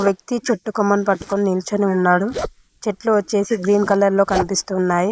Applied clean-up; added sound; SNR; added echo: neural mask model Resemble Enhance denoiser.